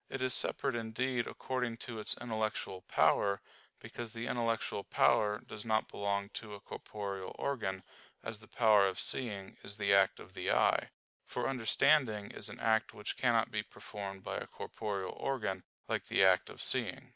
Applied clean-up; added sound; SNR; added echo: none; none; none; none.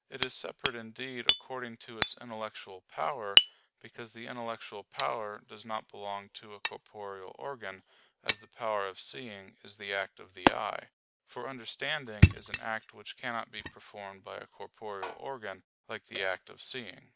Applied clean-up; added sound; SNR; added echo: none; Hammer; -4 dB; none.